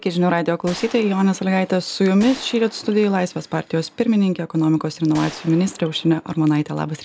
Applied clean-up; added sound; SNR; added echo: none; Gunshot, gunfire; 19 dB; none.